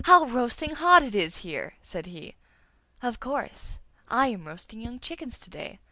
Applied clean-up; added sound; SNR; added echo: none; none; none; none.